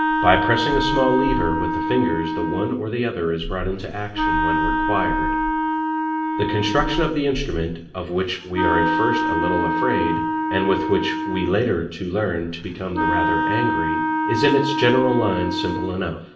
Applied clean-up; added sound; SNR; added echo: none; Wind instrument, woodwind instrument; 1 dB; reverberation time 0.8 s.